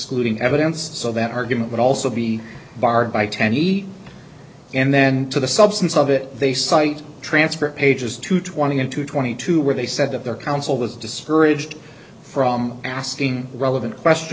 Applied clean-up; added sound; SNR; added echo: none; none; none; none.